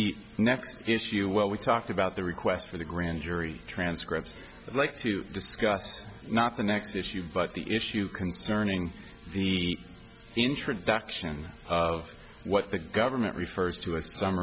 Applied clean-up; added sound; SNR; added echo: none; none; none; none.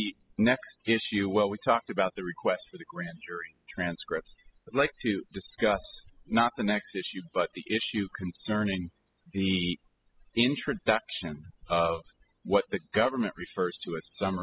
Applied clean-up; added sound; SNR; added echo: classical method spectral subtraction.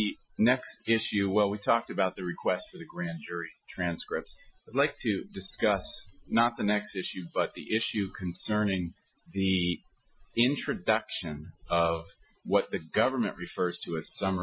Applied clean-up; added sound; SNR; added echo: classical method Wiener filter.